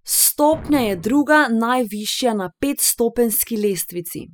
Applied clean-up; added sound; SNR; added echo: classical method spectral subtraction.